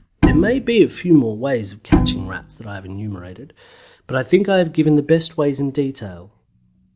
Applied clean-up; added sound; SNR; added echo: none; Bowed string instrument; 2 dB; none.